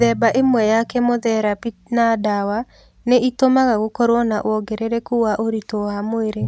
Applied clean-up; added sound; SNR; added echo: none; Drum; 20 dB; none.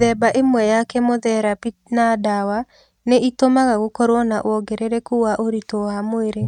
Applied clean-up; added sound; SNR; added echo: neural mask model RNNoise.